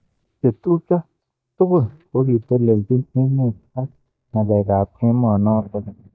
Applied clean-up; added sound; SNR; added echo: neural mask model DeepFilterNet 3.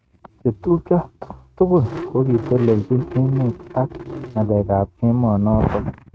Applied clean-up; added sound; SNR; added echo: neural mask model RNNoise.